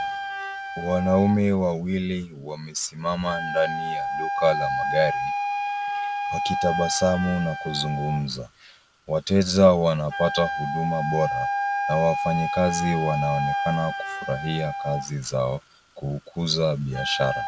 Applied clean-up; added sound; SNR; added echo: none; Wind instrument, woodwind instrument; 4 dB; none.